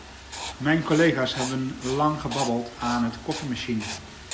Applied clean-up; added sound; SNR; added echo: none; Writing; 12 dB; none.